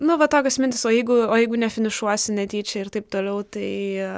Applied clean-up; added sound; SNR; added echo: none; none; none; none.